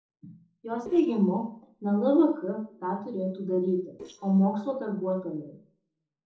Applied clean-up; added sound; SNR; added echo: neural separator model SepFormer DNS4.